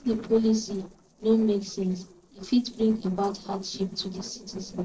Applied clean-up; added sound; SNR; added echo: neural separator model SepFormer DNS4.